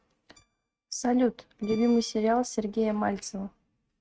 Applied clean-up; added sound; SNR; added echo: neural mask model RNNoise.